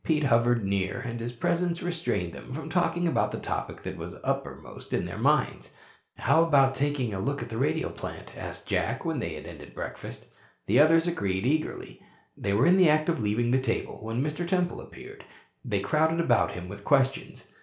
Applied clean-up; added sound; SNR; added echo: none; none; none; reverberation time 0.4 s.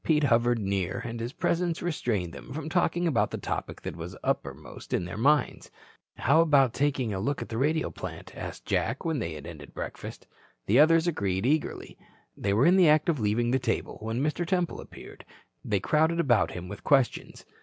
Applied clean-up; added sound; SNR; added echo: none; none; none; none.